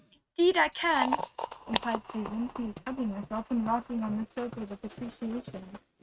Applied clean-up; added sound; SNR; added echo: neural mask model RNNoise.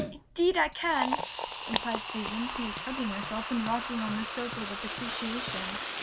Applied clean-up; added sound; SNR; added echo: none; Liquid; 2 dB; none.